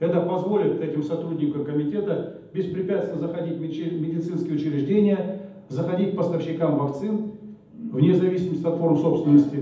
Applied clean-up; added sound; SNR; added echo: none; none; none; reverberation time 0.8 s.